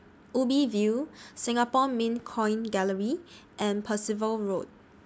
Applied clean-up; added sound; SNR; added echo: none; none; none; none.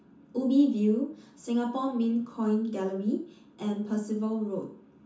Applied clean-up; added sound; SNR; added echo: none; none; none; reverberation time 0.9 s.